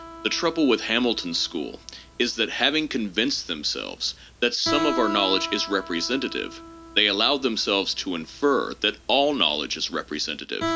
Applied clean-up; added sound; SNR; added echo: none; Guitar; 11 dB; none.